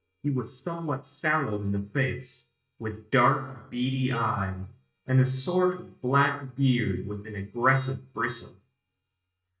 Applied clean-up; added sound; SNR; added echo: neural mask model DeepFilterNet 3.